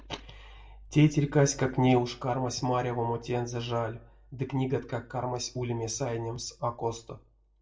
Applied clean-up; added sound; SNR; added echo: none; none; none; reverberation time 0.3 s.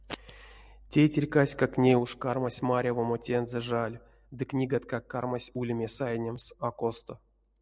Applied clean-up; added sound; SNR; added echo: none; none; none; none.